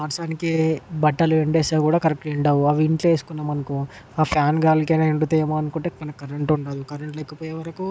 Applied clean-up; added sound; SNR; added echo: none; none; none; none.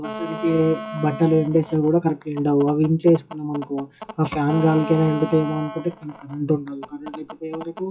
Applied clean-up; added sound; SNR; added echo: classical method WPE with log-MMSE.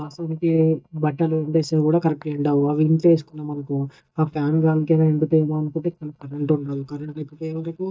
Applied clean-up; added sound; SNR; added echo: neural mask model DeepFilterNet 3.